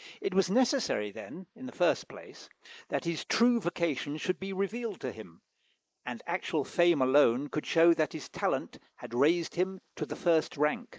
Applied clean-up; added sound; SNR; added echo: neural mask model Resemble Enhance denoiser.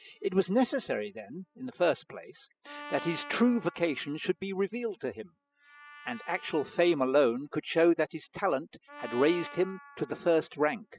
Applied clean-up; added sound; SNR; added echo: classical method spectral subtraction.